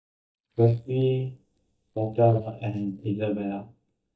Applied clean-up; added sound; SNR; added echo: neural mask model DeepFilterNet 3.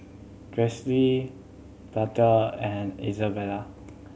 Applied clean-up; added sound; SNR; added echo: none; none; none; none.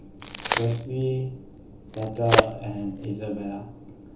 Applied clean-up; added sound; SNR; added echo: none; Crack; 0 dB; reverberation time 1.2 s.